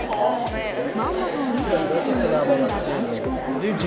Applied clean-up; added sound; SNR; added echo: none; Chatter; -4 dB; none.